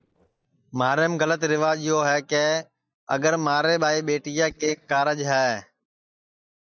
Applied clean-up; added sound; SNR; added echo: neural mask model DeepFilterNet 3.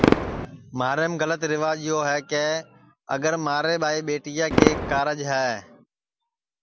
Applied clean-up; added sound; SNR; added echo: none; Fireworks; 3 dB; none.